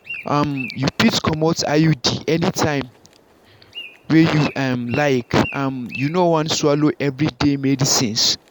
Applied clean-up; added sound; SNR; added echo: none; Bird; 20 dB; none.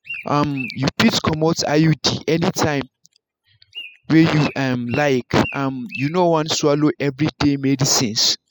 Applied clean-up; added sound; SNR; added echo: classical method spectral subtraction.